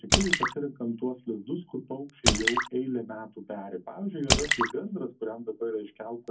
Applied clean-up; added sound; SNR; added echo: none; Drip / Splash, splatter; -2 dB; reverberation time 0.3 s.